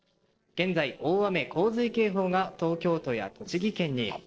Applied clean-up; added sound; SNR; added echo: neural separator model SepFormer DNS4.